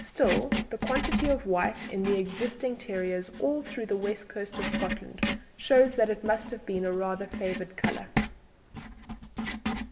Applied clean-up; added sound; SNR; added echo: none; Writing; 4 dB; reverberation time 1.8 s.